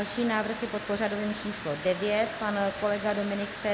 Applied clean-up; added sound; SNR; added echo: none; Water; 9 dB; none.